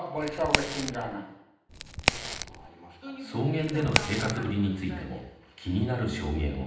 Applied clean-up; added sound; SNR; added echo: none; Crack; 1 dB; reverberation time 0.9 s.